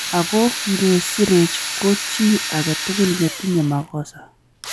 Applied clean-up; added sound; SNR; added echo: none; Drill; 7 dB; none.